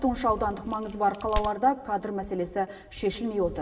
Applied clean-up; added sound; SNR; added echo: none; Crack; 12 dB; reverberation time 0.8 s.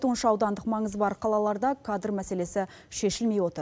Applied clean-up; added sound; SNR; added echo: none; none; none; none.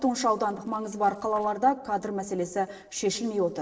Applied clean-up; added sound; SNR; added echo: neural separator model SepFormer DNS4.